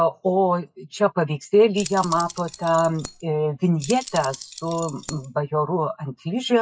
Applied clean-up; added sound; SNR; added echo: classical method log-MMSE.